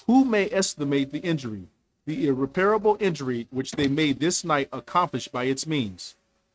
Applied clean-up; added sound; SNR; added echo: neural mask model RNNoise.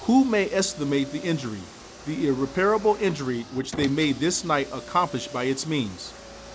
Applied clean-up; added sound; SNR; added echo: none; Car; 16 dB; none.